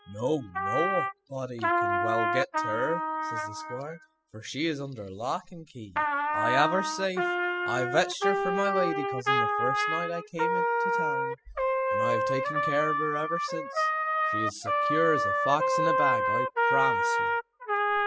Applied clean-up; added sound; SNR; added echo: classical method spectral subtraction.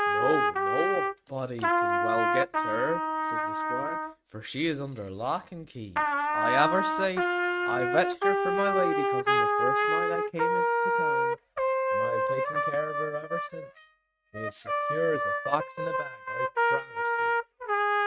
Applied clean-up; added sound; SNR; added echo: neural mask model RNNoise.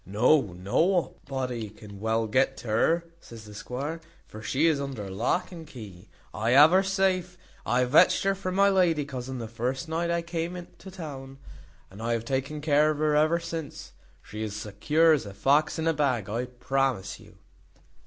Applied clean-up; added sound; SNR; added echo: none; none; none; none.